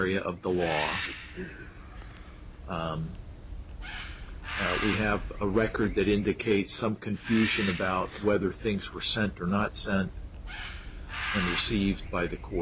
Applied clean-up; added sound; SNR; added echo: none; Bird; 8 dB; none.